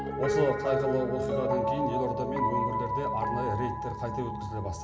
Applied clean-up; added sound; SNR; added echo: none; Piano; -2 dB; reverberation time 0.6 s.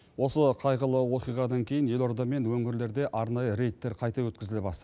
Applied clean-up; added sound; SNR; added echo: none; none; none; none.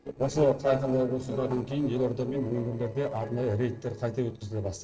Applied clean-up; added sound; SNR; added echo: neural separator model SepFormer DNS4.